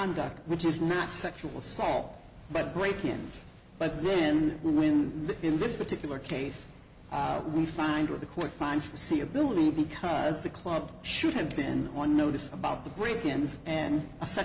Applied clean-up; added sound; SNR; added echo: none; none; none; none.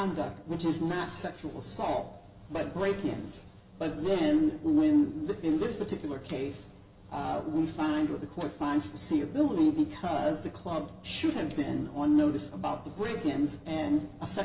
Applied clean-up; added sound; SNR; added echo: none; none; none; reverberation time 0.4 s.